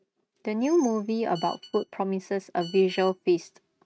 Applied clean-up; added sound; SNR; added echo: neural mask model RNNoise.